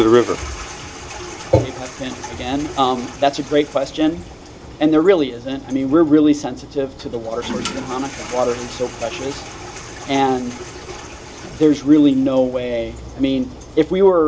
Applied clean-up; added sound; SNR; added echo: none; Toilet flush; 16 dB; none.